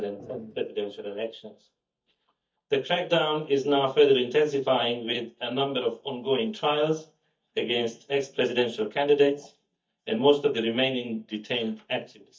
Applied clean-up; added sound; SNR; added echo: neural mask model DeepFilterNet 3.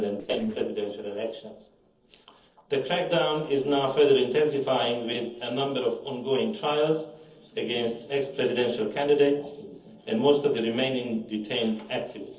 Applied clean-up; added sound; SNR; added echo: neural separator model SepFormer DNS4.